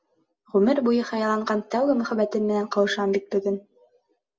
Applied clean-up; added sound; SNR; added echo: none; none; none; none.